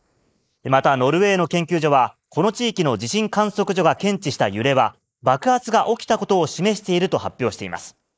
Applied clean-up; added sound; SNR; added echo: neural mask model Resemble Enhance denoiser.